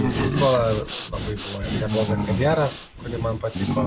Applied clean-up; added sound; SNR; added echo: none; Animal + Breathing; 2 dB; none.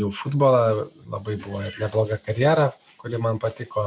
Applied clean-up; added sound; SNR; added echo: none; none; none; none.